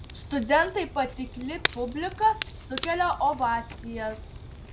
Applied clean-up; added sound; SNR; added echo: none; Crackle; 7 dB; none.